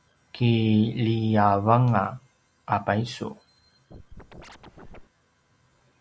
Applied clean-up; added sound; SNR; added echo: none; Scratching (performance technique); 19 dB; none.